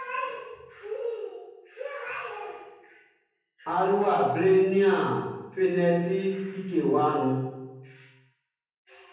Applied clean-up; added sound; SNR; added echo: none; none; none; reverberation time 1.1 s.